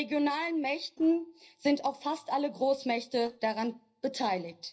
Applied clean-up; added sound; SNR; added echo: neural separator model SepFormer DNS4.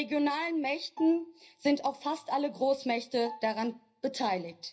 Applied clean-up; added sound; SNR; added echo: none; Bowed string instrument; 20 dB; reverberation time 0.4 s.